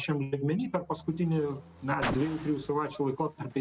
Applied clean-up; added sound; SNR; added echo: none; Car; 11 dB; none.